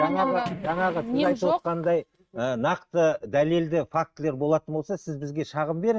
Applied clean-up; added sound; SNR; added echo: neural mask model RNNoise.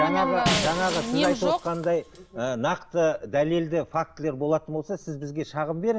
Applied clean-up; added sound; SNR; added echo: none; Shatter + Piano; 9 dB; none.